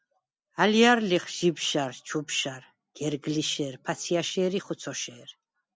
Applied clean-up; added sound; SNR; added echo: none; none; none; none.